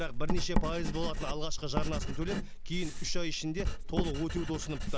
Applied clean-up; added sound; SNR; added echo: none; Writing; -5 dB; none.